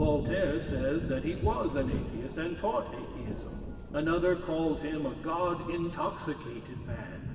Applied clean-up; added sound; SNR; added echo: none; Thunder / Rain; 5 dB; reverberation time 2.4 s.